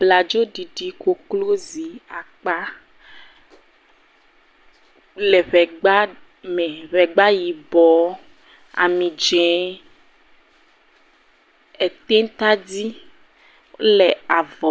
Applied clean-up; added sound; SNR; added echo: none; none; none; none.